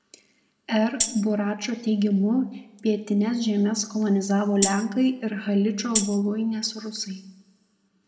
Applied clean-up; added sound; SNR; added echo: none; Tambourine; 7 dB; reverberation time 0.8 s.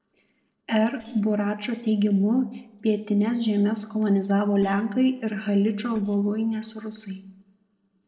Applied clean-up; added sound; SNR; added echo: neural separator model SepFormer DNS4.